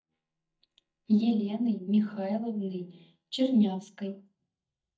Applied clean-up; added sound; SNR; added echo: neural mask model DeepFilterNet 3.